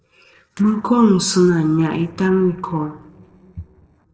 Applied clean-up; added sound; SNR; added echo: neural separator model SepFormer DNS4.